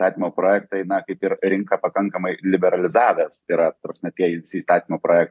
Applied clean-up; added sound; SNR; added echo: none; none; none; none.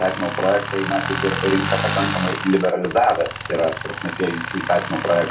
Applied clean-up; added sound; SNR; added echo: none; Tools; 5 dB; reverberation time 0.2 s.